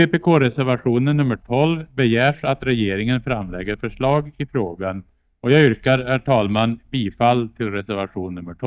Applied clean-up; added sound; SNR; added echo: neural mask model DeepFilterNet 3.